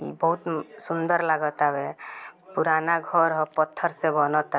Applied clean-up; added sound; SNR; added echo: none; none; none; none.